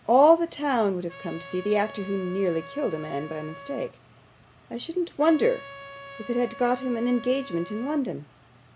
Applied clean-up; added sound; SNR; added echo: none; Trumpet; 17 dB; none.